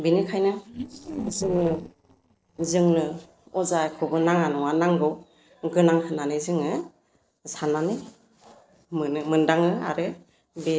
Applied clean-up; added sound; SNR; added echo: neural separator model SepFormer DNS4.